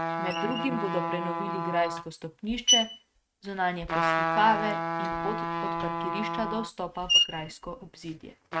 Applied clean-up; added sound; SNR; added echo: neural mask model RNNoise.